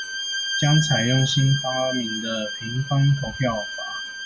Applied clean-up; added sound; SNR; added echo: none; Bowed string instrument; 6 dB; none.